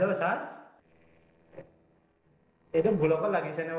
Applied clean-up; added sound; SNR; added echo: neural separator model SepFormer DNS4.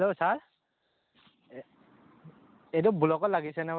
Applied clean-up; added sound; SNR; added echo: none; none; none; none.